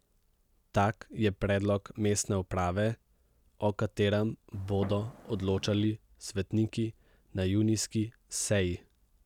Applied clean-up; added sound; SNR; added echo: none; Fireworks; 16 dB; none.